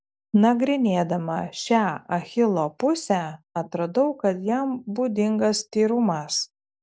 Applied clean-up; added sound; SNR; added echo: none; none; none; none.